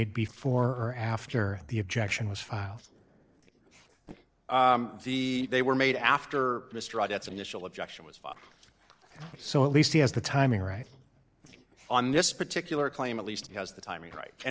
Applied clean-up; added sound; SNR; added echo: neural separator model SepFormer DNS4.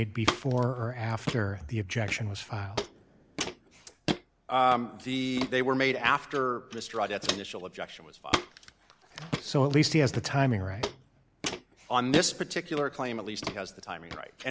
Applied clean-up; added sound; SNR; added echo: none; Walk, footsteps; 8 dB; none.